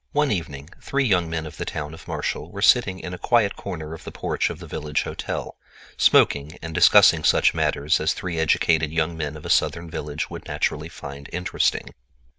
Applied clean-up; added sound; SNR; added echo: none; none; none; none.